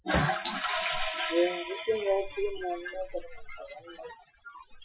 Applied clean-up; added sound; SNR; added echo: classical method Wiener filter.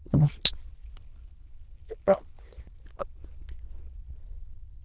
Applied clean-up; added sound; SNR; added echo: neural diffusion model UNIVERSE++.